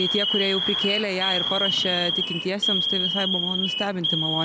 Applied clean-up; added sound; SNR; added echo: none; Alarm; -2 dB; none.